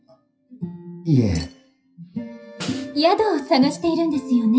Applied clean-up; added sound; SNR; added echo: classical method WPE with log-MMSE.